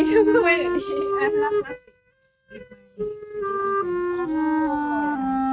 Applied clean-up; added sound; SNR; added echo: neural mask model RNNoise.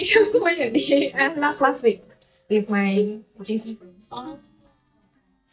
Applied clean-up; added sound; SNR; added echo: neural mask model DeepFilterNet 3.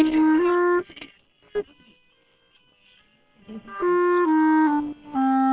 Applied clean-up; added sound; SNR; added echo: neural separator model SepFormer WHAM!.